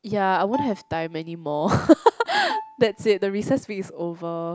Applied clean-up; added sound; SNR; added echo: none; Bowed string instrument; 14 dB; none.